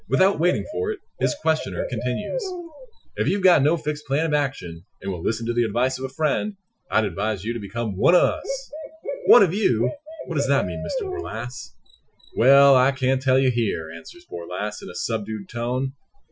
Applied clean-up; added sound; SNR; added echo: classical method Wiener filter.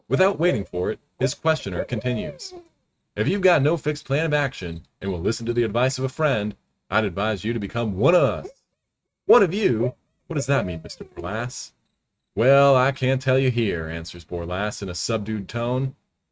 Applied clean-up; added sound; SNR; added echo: neural mask model RNNoise.